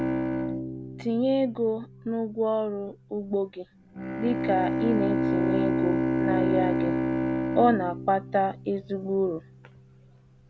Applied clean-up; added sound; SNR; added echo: none; Bowed string instrument; 1 dB; none.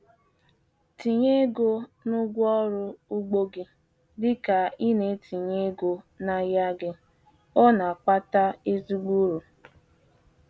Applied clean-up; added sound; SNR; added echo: none; none; none; none.